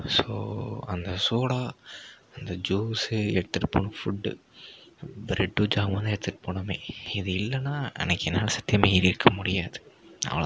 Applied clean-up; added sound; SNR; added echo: none; none; none; none.